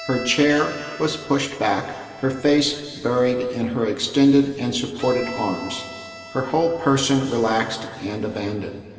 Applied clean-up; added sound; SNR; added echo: none; Bowed string instrument; 18 dB; reverberation time 2.3 s.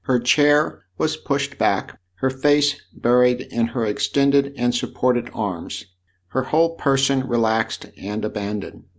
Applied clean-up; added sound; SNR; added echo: none; none; none; none.